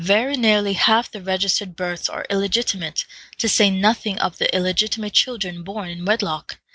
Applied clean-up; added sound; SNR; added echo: none; none; none; none.